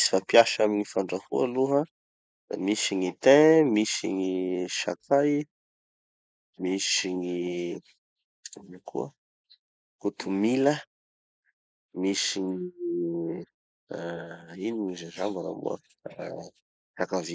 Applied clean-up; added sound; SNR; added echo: neural mask model Resemble Enhance denoiser.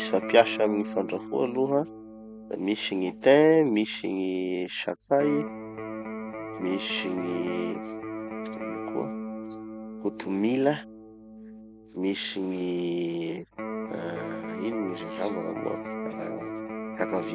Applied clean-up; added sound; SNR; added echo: none; Electric guitar; 9 dB; none.